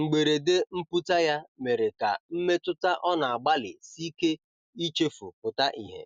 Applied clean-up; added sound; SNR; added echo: none; none; none; none.